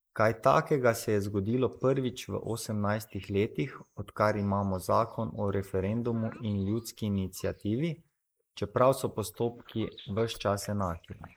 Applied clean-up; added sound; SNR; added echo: neural mask model Resemble Enhance denoiser.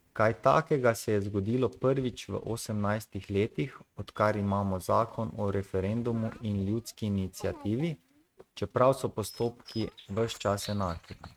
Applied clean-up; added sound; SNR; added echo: neural mask model RNNoise.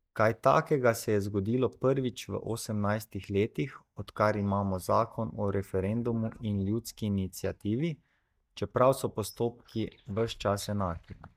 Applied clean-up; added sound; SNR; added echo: neural mask model DeepFilterNet 3.